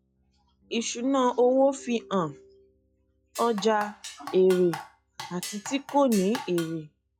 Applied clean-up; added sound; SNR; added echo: classical method log-MMSE.